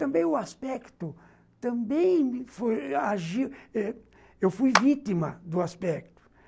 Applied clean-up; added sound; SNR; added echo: none; Clapping; 4 dB; none.